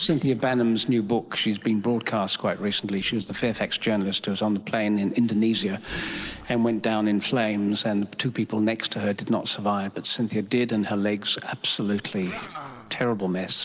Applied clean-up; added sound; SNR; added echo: neural separator model SepFormer DNS4.